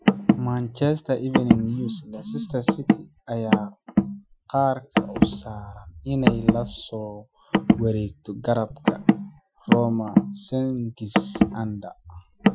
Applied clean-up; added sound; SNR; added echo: classical method Wiener filter.